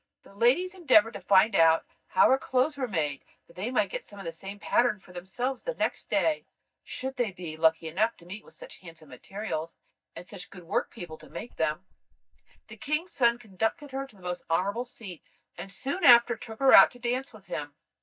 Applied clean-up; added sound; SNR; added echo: neural mask model DeepFilterNet 3.